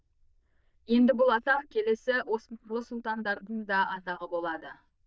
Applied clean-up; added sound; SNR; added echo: neural diffusion model UNIVERSE++.